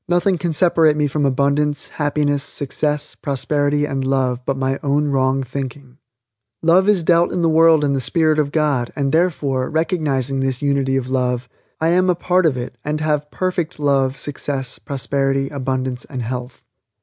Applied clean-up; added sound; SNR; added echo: none; none; none; none.